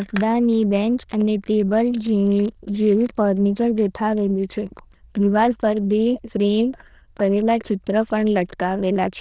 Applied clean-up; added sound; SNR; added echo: neural diffusion model UNIVERSE++.